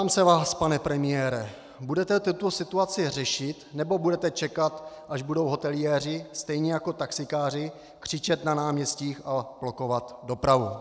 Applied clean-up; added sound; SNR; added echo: none; none; none; none.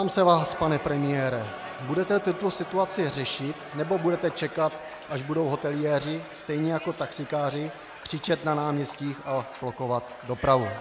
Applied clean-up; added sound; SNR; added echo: none; Crowd; 14 dB; none.